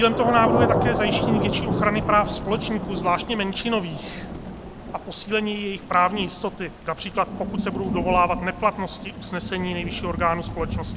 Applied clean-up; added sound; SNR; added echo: none; Thunder / Rain; 3 dB; none.